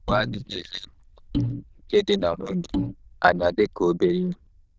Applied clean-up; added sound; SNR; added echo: neural diffusion model UNIVERSE++.